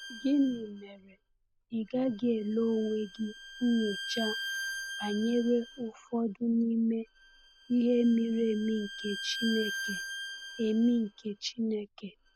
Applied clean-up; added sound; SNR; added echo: none; Bowed string instrument; 11 dB; none.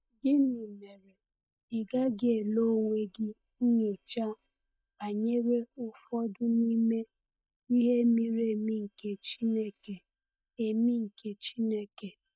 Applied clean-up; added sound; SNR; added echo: neural mask model DeepFilterNet 3.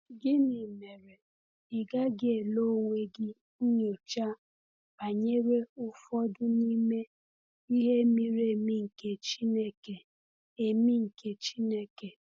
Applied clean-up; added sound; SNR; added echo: none; none; none; none.